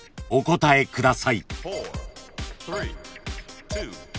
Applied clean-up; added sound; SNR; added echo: none; none; none; none.